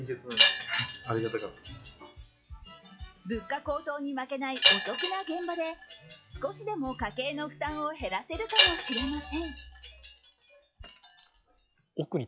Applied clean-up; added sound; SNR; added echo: classical method log-MMSE.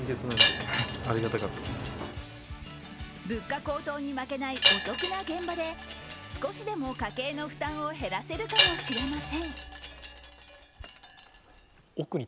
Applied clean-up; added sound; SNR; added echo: none; Wind chime; -4 dB; none.